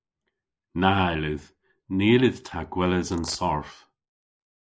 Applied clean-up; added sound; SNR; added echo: neural mask model Resemble Enhance denoiser.